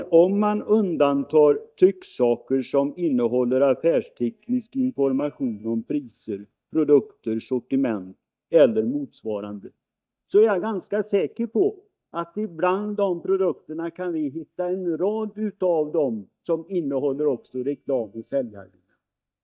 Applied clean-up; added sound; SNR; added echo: neural mask model DeepFilterNet 3.